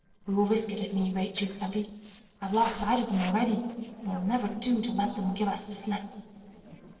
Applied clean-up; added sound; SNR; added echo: neural separator model SepFormer DNS4.